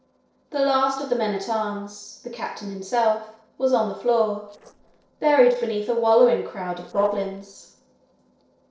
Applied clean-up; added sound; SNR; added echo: neural separator model SepFormer DNS4.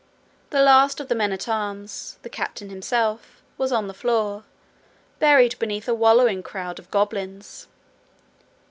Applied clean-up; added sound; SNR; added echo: none; none; none; none.